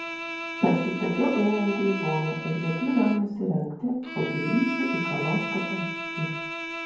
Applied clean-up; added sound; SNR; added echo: none; Bowed string instrument; 7 dB; reverberation time 0.9 s.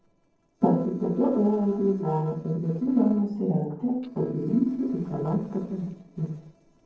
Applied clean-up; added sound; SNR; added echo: neural separator model SepFormer DNS4.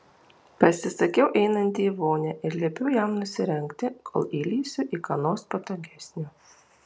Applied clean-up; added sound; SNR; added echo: none; none; none; none.